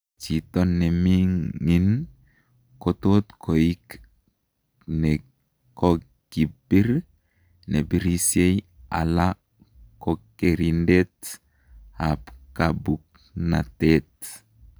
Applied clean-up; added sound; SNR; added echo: none; none; none; none.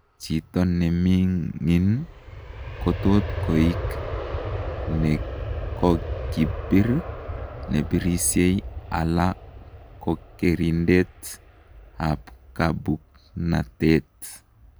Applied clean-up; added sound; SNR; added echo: none; Aircraft; 9 dB; none.